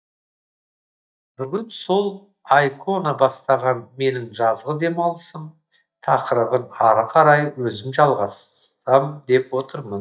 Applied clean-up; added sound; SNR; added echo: neural mask model DeepFilterNet 3.